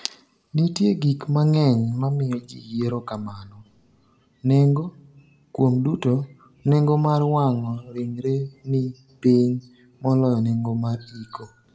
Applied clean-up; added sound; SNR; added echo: none; none; none; reverberation time 0.3 s.